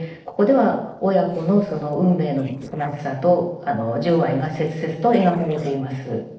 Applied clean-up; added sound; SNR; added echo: neural separator model SepFormer DNS4.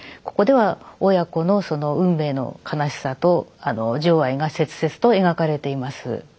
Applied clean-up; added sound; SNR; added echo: none; none; none; none.